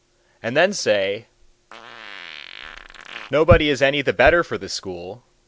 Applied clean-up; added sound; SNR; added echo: none; Fart; 19 dB; none.